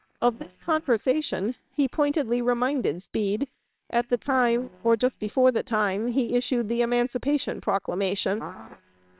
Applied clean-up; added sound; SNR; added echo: neural separator model SepFormer WHAMR!.